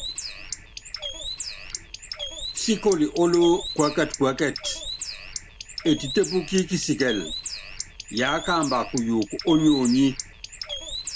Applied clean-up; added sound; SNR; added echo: none; Bird; 9 dB; none.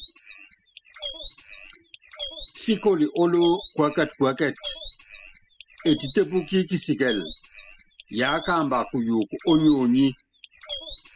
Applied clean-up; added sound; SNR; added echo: classical method spectral subtraction.